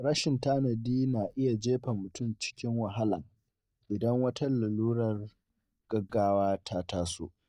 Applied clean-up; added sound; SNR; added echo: neural mask model DeepFilterNet 3.